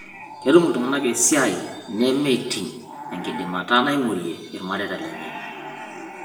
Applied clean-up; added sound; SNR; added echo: none; none; none; reverberation time 0.9 s.